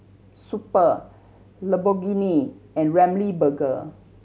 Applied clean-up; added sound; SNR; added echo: none; none; none; none.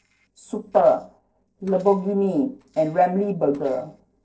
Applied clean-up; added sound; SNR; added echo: neural separator model SepFormer DNS4.